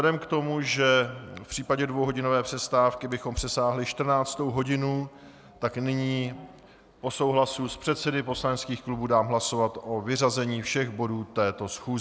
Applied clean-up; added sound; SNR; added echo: none; none; none; none.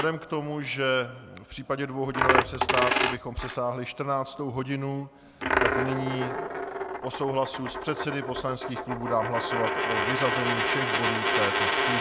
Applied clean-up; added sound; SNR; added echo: none; Coin (dropping); -1 dB; none.